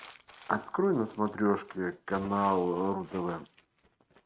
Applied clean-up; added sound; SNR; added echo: neural mask model RNNoise.